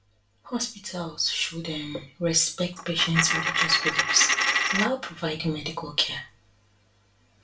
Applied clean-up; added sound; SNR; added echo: none; Coin (dropping); -4 dB; reverberation time 0.3 s.